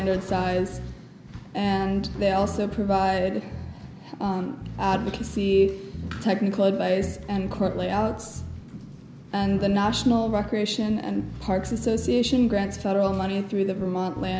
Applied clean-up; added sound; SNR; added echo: none; Bass guitar; 13 dB; none.